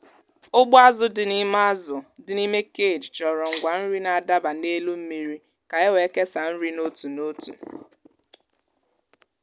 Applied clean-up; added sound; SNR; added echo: none; Rattle (instrument); 14 dB; none.